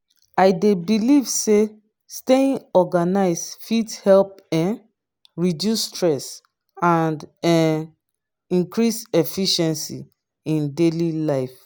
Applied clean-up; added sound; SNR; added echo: none; none; none; none.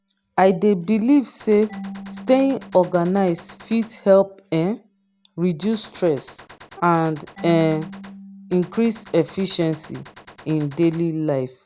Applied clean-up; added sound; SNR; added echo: none; Marimba, xylophone / Wood + Gunshot, gunfire; 19 dB; none.